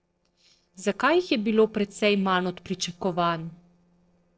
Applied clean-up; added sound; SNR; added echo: neural separator model SepFormer DNS4.